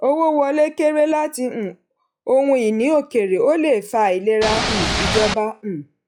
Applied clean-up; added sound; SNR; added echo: classical method log-MMSE.